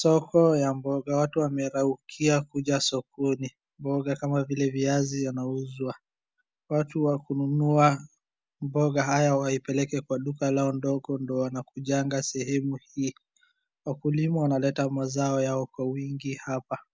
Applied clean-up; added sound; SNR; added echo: none; none; none; none.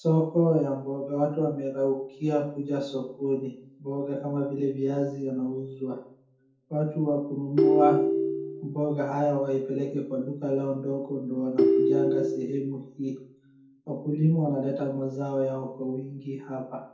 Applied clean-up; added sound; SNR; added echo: none; Ringtone; -3 dB; reverberation time 0.6 s.